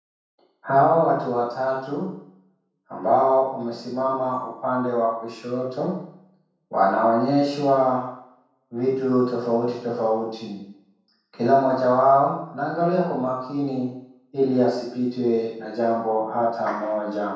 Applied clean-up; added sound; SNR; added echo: none; none; none; reverberation time 0.7 s.